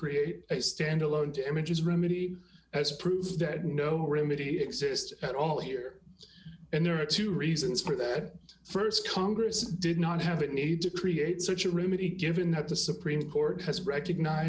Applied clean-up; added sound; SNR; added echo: none; none; none; none.